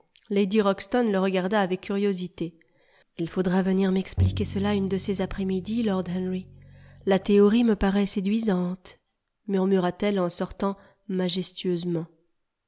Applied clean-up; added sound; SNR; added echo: none; Bowed string instrument; 7 dB; none.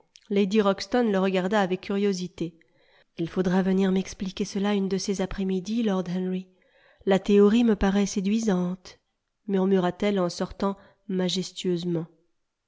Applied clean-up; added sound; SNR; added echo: none; none; none; none.